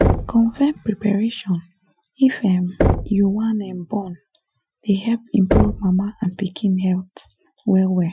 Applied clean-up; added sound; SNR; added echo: classical method Wiener filter.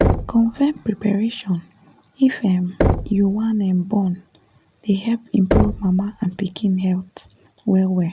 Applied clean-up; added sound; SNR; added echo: none; Knock; 5 dB; none.